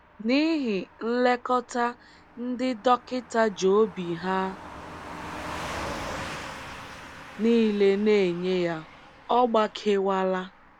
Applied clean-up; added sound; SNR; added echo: none; Car passing by / Truck; 15 dB; none.